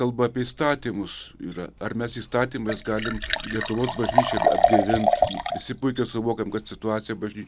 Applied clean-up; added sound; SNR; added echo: none; Liquid; 0 dB; none.